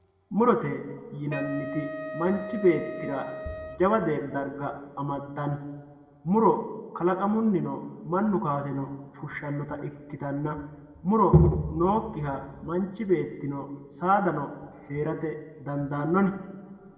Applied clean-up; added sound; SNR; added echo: none; Wind instrument, woodwind instrument; 10 dB; reverberation time 1.6 s.